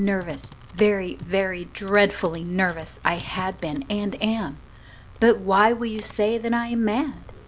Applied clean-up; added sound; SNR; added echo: none; Computer keyboard; 19 dB; none.